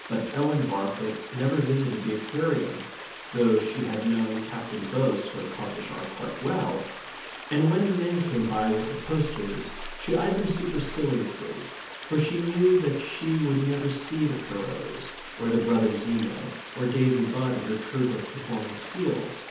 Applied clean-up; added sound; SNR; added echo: none; Stream; 12 dB; reverberation time 1.3 s.